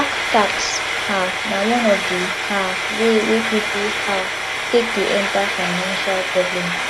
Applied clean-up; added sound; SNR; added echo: none; Frying (food); 1 dB; none.